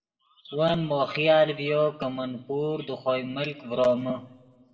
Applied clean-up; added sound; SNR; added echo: none; none; none; reverberation time 1.2 s.